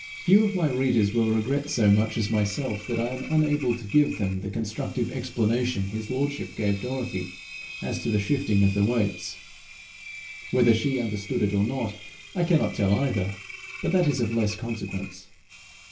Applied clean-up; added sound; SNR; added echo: none; Engine; 16 dB; reverberation time 0.3 s.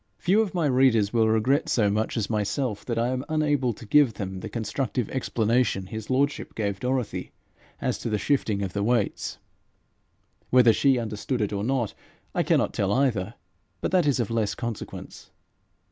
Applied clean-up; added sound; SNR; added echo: none; none; none; none.